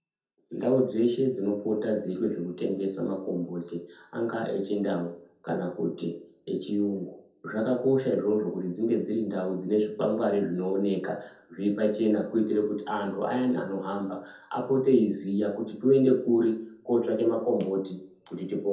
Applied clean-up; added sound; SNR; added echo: none; none; none; reverberation time 0.5 s.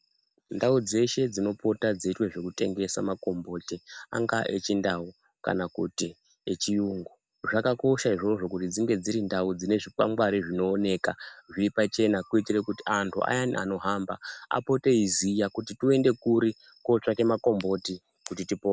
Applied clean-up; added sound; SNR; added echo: none; none; none; none.